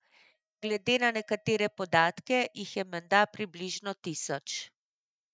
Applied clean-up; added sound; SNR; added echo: neural mask model DeepFilterNet 3.